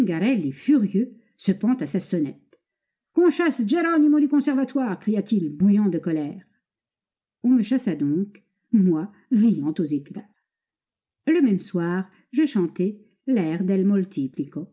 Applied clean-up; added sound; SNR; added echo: none; none; none; none.